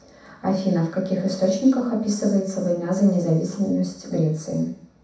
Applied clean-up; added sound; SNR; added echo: none; none; none; reverberation time 0.7 s.